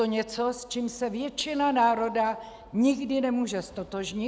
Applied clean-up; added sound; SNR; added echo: none; none; none; none.